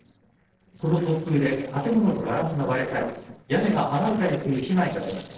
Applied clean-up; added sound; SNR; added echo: neural separator model SepFormer DNS4.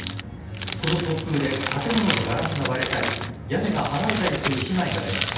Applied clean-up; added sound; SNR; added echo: none; Crumpling, crinkling; 4 dB; reverberation time 0.9 s.